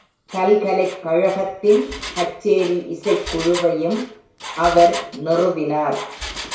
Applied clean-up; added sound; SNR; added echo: none; Engine; 14 dB; reverberation time 0.6 s.